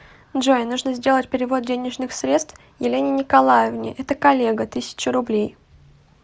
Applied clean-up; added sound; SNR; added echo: none; none; none; none.